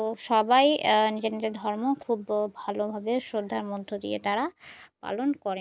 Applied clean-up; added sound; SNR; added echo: none; none; none; none.